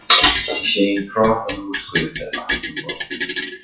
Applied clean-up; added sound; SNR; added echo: classical method WPE with log-MMSE.